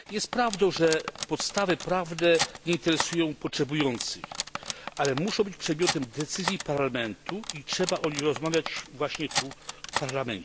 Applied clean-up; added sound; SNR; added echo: none; Cutlery, silverware; 8 dB; none.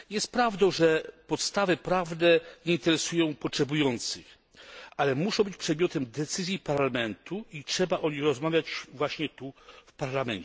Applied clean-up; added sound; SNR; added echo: none; none; none; none.